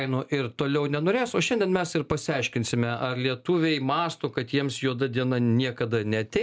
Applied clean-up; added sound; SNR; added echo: none; none; none; none.